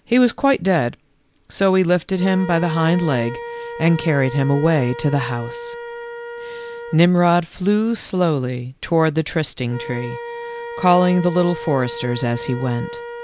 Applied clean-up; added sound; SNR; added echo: none; Wind instrument, woodwind instrument; 13 dB; none.